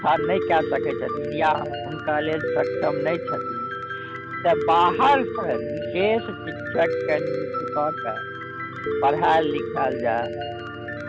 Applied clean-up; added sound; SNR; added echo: none; Piano; 3 dB; none.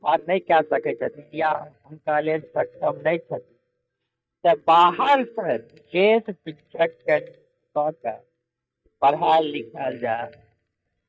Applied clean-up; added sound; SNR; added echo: neural mask model DeepFilterNet 3.